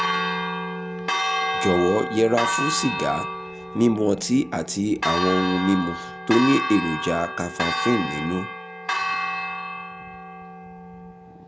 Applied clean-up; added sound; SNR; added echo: none; Church bell; 3 dB; none.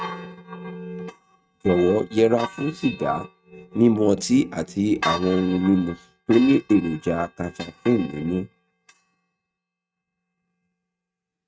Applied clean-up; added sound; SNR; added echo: neural mask model RNNoise.